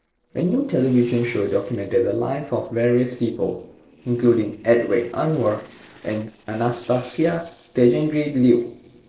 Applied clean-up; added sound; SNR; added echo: neural separator model SepFormer DNS4.